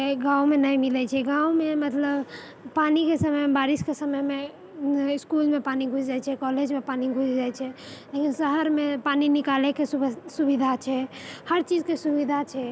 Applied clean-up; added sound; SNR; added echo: none; none; none; none.